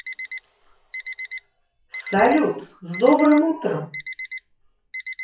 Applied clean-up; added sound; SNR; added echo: classical method WPE with log-MMSE.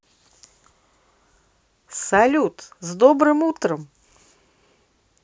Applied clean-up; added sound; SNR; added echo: none; none; none; none.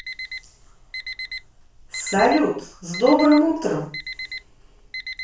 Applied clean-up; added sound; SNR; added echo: none; Alarm; 12 dB; reverberation time 0.4 s.